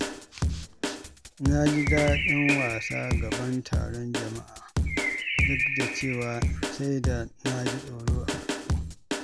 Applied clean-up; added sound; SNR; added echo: none; Drum kit + Bird; -2 dB; none.